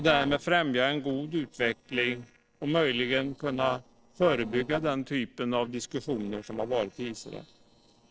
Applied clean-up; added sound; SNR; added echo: neural separator model SepFormer DNS4.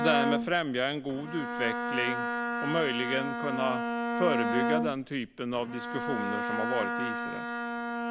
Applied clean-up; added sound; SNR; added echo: none; Bowed string instrument; 0 dB; none.